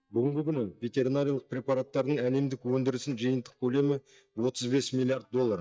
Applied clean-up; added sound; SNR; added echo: neural mask model DeepFilterNet 3.